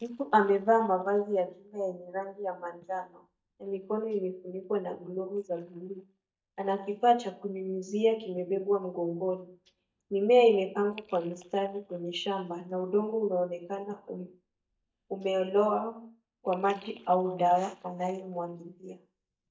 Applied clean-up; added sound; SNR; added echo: neural mask model DeepFilterNet 3.